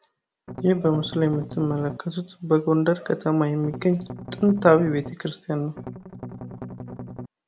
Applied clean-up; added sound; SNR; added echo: none; Strum; 12 dB; none.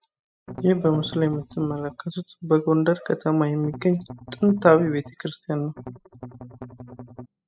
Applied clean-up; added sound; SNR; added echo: classical method spectral subtraction.